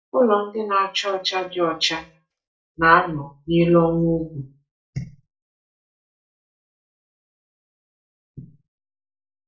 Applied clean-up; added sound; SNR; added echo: neural mask model DeepFilterNet 3.